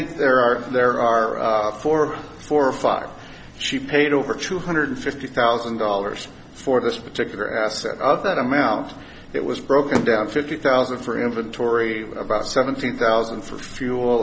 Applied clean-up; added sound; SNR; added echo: none; Fireworks; 13 dB; none.